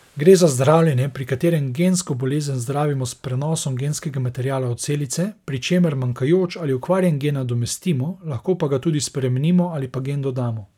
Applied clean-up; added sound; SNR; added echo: none; none; none; none.